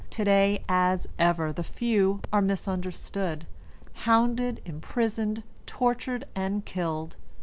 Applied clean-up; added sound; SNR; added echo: none; Cricket; 7 dB; none.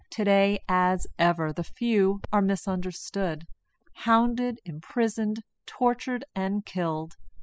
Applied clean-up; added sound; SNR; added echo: classical method spectral subtraction.